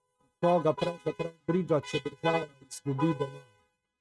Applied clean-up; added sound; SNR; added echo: neural mask model RNNoise.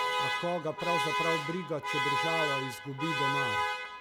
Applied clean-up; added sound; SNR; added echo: none; Alarm; -4 dB; none.